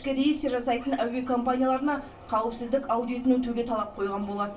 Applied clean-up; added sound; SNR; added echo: none; none; none; reverberation time 0.2 s.